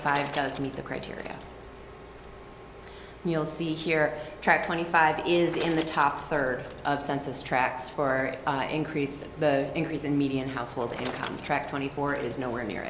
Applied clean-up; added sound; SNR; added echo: none; Bicycle; 17 dB; none.